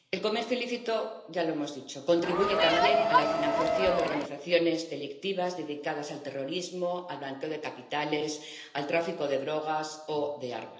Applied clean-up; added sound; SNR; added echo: none; Crowd; -5 dB; reverberation time 0.8 s.